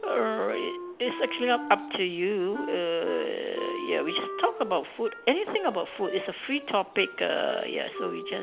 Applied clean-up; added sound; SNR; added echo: none; Wind instrument, woodwind instrument; 10 dB; none.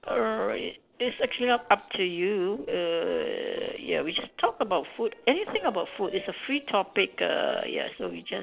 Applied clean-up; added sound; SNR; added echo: neural separator model SepFormer DNS4.